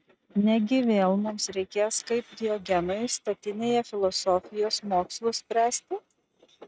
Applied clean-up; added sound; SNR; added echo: neural mask model RNNoise.